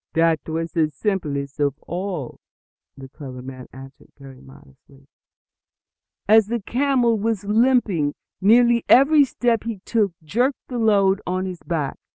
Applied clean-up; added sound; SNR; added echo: none; none; none; none.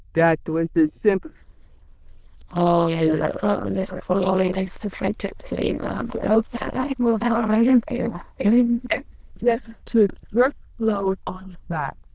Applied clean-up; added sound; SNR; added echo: neural diffusion model UNIVERSE++.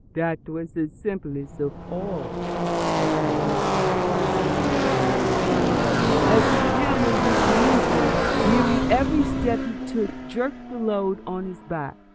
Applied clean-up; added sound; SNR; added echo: none; Car passing by / Race car, auto racing; -4 dB; none.